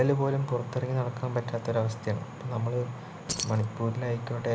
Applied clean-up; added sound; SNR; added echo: none; Keys jangling; 10 dB; none.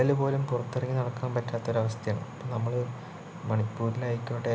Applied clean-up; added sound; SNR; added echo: none; none; none; none.